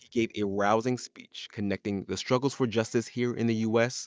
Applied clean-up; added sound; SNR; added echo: neural mask model DeepFilterNet 3.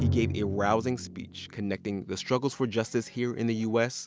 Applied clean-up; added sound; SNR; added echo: none; Drum; 7 dB; none.